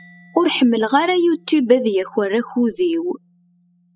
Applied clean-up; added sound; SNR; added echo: classical method spectral subtraction.